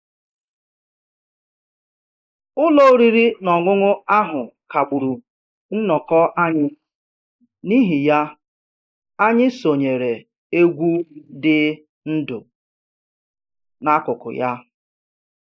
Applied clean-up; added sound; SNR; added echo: neural mask model Resemble Enhance denoiser.